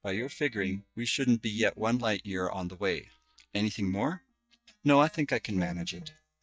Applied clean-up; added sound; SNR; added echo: neural mask model DeepFilterNet 3.